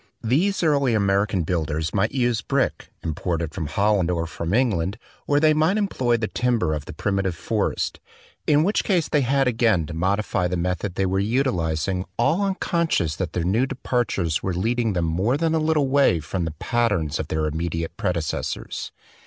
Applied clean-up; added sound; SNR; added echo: none; none; none; none.